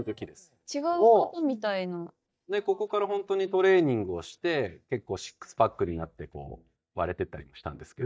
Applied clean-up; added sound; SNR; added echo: neural mask model DeepFilterNet 3.